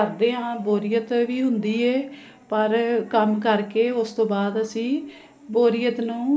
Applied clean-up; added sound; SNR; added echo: none; none; none; none.